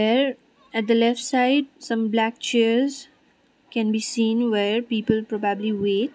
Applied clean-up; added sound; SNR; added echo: none; none; none; none.